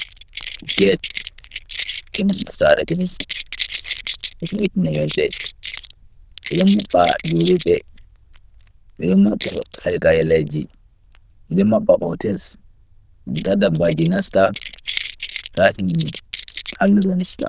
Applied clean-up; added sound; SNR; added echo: neural diffusion model UNIVERSE++.